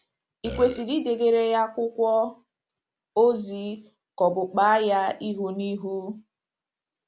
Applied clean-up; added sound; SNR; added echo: none; Burping, eructation; 9 dB; none.